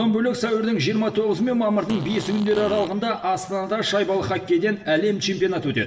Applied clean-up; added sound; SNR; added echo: none; Fart; 13 dB; reverberation time 0.7 s.